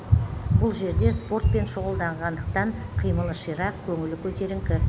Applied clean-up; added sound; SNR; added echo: none; Dog; -3 dB; none.